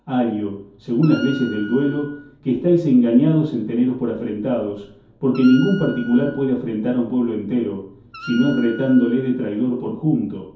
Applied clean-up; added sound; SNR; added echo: none; Wind instrument, woodwind instrument; 17 dB; reverberation time 0.6 s.